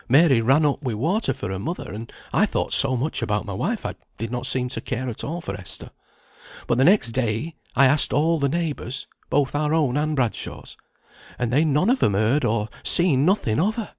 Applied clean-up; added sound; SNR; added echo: none; none; none; none.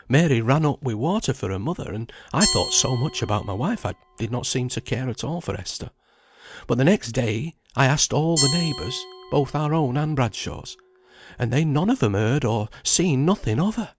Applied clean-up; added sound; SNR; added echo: none; Glass; 12 dB; none.